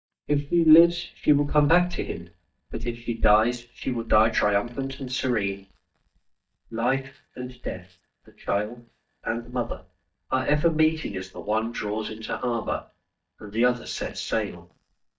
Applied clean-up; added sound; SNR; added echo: neural mask model DeepFilterNet 3.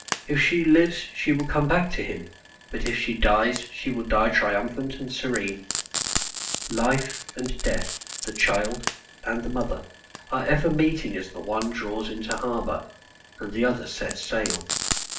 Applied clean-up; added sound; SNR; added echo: none; Frying (food); 9 dB; reverberation time 0.4 s.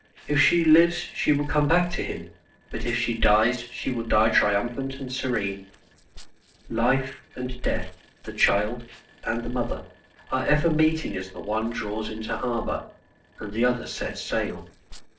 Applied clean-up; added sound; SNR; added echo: neural separator model SepFormer DNS4.